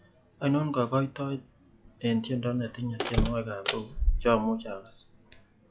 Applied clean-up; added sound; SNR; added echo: classical method log-MMSE.